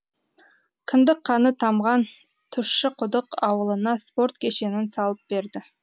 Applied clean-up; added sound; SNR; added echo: none; none; none; none.